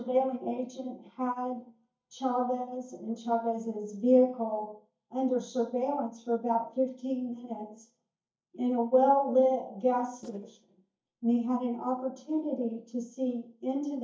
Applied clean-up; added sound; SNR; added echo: neural mask model DeepFilterNet 3.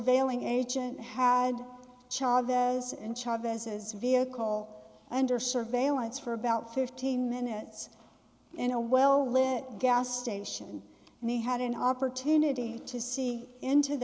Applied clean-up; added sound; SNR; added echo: none; none; none; none.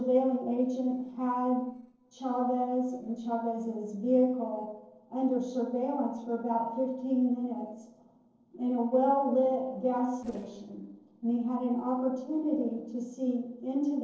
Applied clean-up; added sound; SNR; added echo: neural separator model SepFormer DNS4.